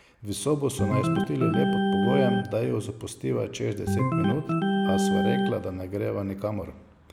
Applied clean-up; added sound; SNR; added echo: none; Organ; -2 dB; none.